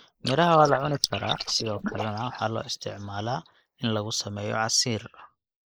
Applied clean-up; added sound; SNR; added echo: neural mask model Resemble Enhance denoiser.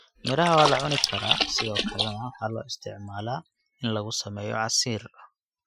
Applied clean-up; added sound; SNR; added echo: classical method Wiener filter.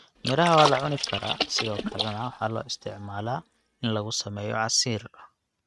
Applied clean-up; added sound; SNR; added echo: neural mask model RNNoise.